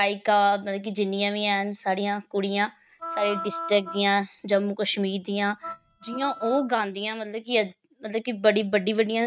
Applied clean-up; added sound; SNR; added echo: neural mask model RNNoise.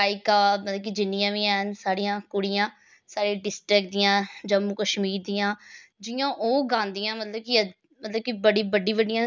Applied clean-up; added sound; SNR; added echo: none; none; none; none.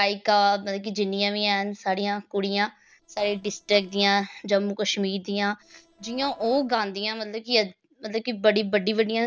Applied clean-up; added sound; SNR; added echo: neural separator model SepFormer DNS4.